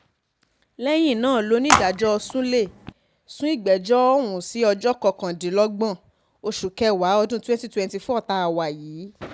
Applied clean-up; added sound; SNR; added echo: none; Telephone; 3 dB; none.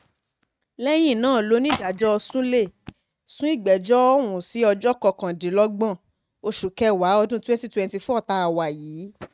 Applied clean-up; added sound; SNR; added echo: neural mask model RNNoise.